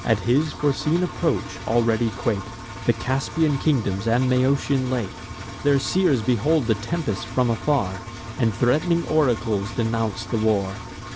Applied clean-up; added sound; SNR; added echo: none; Engine; 12 dB; none.